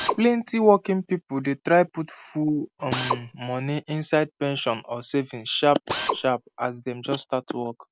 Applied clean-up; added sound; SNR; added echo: none; Drill; 11 dB; none.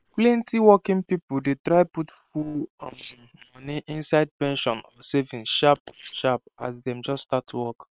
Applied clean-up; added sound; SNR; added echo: neural separator model SepFormer WHAM!.